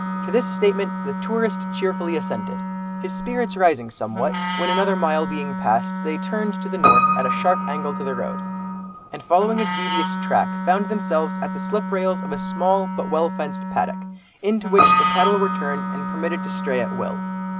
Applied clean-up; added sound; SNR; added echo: none; Piano + Wind instrument, woodwind instrument; 0 dB; none.